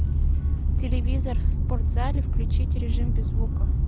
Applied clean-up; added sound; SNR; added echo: none; none; none; none.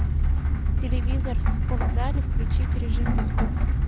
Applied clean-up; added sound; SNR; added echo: none; Rain; 14 dB; none.